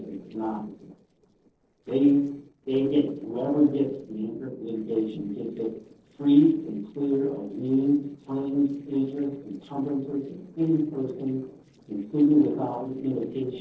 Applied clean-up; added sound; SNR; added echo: neural separator model SepFormer DNS4.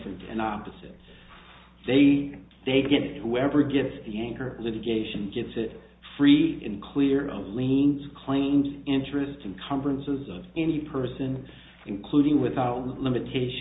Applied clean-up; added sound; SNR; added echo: none; none; none; none.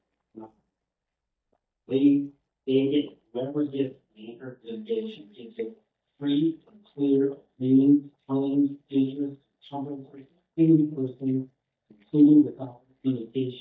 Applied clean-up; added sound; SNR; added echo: neural mask model DeepFilterNet 3.